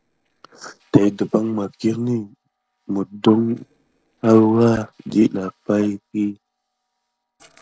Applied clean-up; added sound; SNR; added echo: neural separator model SepFormer DNS4.